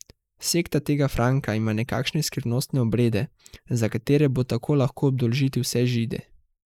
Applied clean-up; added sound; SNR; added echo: neural mask model Resemble Enhance denoiser.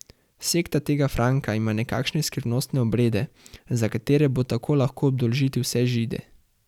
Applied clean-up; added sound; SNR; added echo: none; none; none; none.